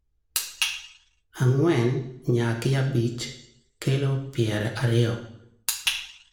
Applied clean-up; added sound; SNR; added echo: none; none; none; reverberation time 0.7 s.